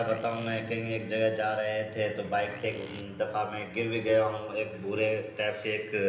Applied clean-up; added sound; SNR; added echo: none; Livestock, farm animals, working animals; 19 dB; reverberation time 0.9 s.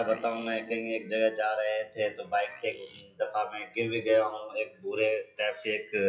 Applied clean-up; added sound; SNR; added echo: classical method WPE with log-MMSE.